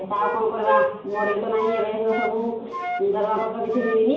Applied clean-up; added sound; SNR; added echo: none; Wind instrument, woodwind instrument; 6 dB; reverberation time 0.8 s.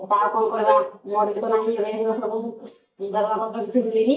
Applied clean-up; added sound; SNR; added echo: neural mask model DeepFilterNet 3.